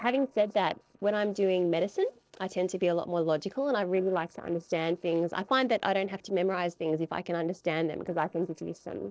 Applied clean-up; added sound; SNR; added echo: neural separator model SepFormer DNS4.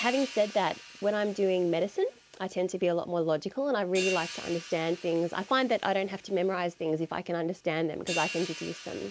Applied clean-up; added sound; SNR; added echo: none; Hi-hat; 13 dB; none.